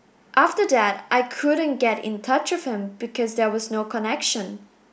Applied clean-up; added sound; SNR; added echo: none; none; none; none.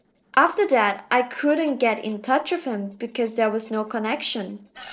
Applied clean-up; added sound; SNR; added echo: neural separator model SepFormer DNS4.